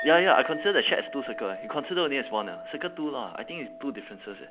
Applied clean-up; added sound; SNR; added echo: none; Chink, clink; 12 dB; none.